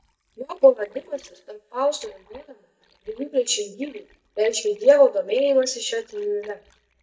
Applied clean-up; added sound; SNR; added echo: neural mask model DeepFilterNet 3.